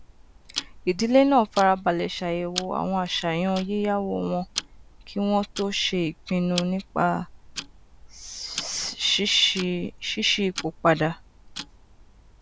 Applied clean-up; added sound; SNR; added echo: none; Tick-tock; 15 dB; none.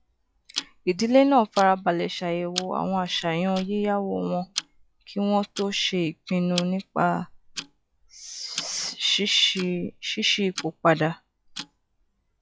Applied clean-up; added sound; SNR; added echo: classical method log-MMSE.